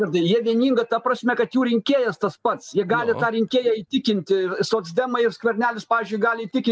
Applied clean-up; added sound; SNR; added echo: none; none; none; none.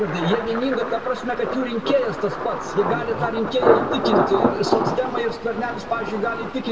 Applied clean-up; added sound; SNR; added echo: none; Thunder; 1 dB; reverberation time 1.3 s.